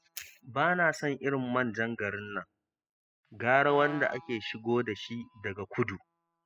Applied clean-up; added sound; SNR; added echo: classical method spectral subtraction.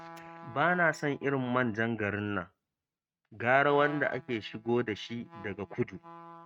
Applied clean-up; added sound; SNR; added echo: neural mask model RNNoise.